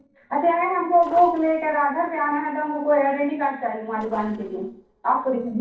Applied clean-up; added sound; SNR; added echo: neural separator model SepFormer DNS4.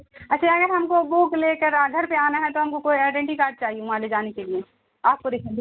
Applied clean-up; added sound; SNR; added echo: none; none; none; none.